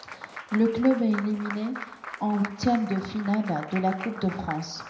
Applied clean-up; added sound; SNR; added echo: none; Applause; 12 dB; reverberation time 0.7 s.